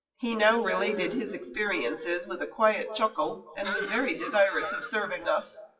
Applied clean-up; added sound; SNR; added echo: classical method WPE with log-MMSE.